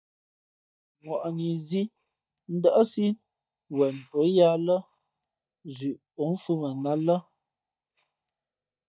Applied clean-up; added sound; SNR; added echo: neural mask model DeepFilterNet 3.